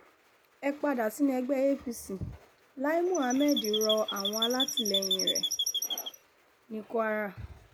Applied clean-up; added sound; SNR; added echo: none; Chirp, tweet; 1 dB; none.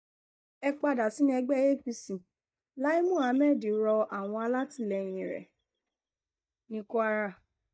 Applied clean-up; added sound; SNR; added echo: neural mask model DeepFilterNet 3.